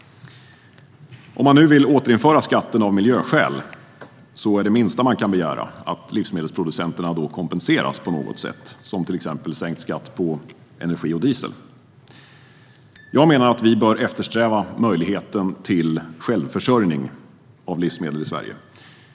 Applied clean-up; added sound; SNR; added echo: none; Bicycle bell; 20 dB; none.